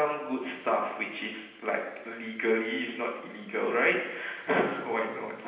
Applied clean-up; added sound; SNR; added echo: none; none; none; reverberation time 0.9 s.